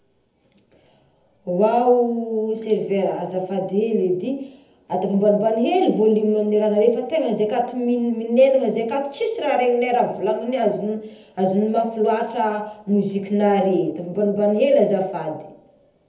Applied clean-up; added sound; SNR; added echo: none; none; none; reverberation time 0.7 s.